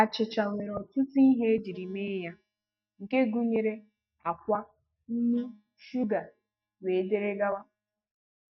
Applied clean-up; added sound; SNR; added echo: neural mask model DeepFilterNet 3.